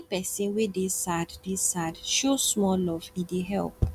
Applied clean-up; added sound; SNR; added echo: none; none; none; none.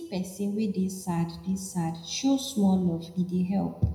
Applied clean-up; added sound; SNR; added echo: none; none; none; reverberation time 0.8 s.